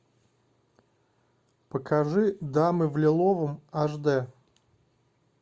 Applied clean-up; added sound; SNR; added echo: none; none; none; none.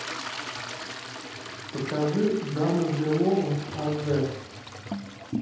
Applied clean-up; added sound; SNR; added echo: none; Toilet flush; 8 dB; reverberation time 0.8 s.